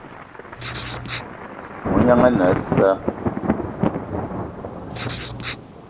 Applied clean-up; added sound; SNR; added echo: none; Writing + Thunder; 1 dB; none.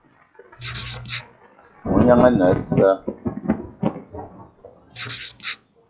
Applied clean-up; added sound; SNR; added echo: classical method log-MMSE.